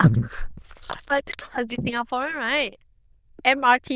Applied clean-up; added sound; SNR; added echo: neural diffusion model UNIVERSE++.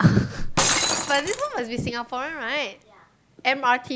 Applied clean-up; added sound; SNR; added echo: none; Shatter; 4 dB; none.